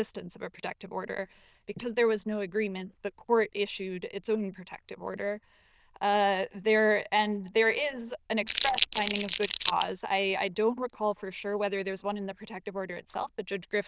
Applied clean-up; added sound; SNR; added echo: neural diffusion model UNIVERSE++.